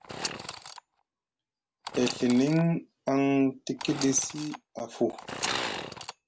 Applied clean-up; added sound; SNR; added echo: none; Sawing / Engine; 9 dB; none.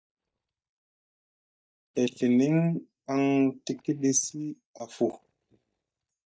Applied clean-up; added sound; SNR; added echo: neural mask model DeepFilterNet 3.